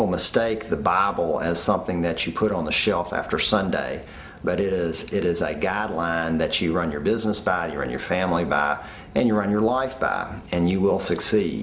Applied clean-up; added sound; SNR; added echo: none; none; none; none.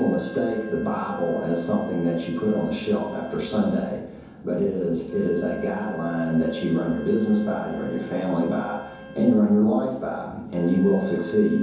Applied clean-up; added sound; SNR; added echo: none; Wind instrument, woodwind instrument; 18 dB; reverberation time 0.9 s.